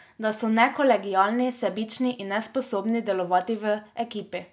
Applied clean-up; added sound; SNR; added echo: none; none; none; none.